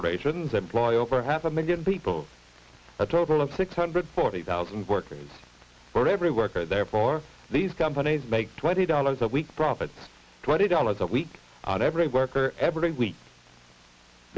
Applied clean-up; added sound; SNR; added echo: none; none; none; none.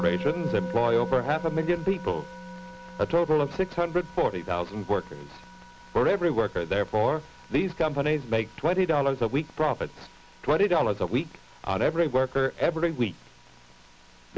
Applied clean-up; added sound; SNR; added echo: none; Musical instrument; 14 dB; none.